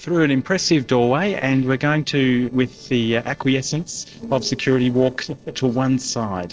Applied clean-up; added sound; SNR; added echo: neural separator model SepFormer DNS4.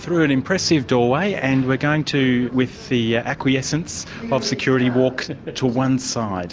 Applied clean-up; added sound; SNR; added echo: none; none; none; none.